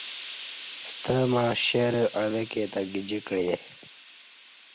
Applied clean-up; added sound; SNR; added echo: none; Hiss; 15 dB; none.